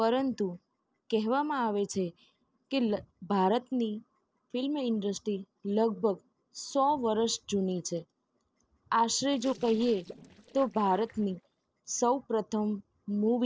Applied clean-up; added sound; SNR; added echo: neural separator model SepFormer DNS4.